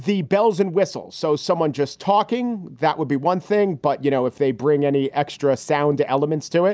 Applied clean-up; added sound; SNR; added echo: none; none; none; none.